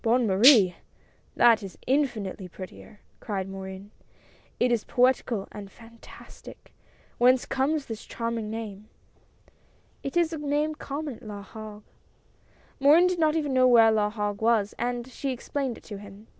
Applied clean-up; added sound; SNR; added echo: none; Rattle (instrument); -3 dB; none.